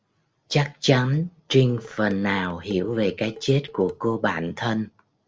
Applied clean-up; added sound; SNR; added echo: neural separator model SepFormer DNS4.